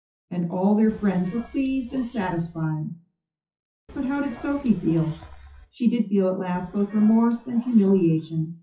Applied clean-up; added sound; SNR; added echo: classical method WPE with log-MMSE.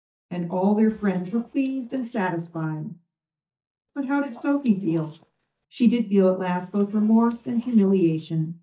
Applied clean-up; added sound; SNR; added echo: neural mask model DeepFilterNet 3.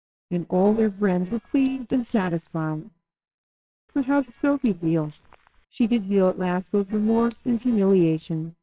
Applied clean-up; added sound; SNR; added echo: neural separator model SepFormer WHAMR!.